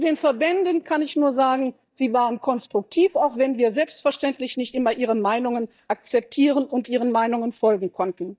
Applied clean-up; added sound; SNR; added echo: neural mask model DeepFilterNet 3.